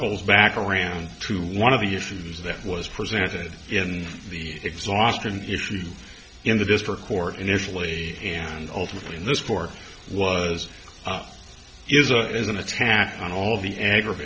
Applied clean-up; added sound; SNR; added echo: none; none; none; none.